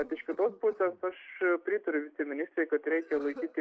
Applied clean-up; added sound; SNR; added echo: neural separator model SepFormer DNS4.